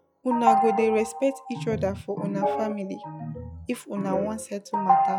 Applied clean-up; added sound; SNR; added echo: classical method log-MMSE.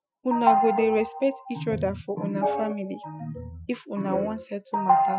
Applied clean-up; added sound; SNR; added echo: classical method Wiener filter.